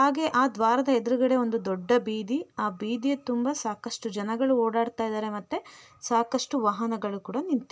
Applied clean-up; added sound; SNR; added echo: none; none; none; none.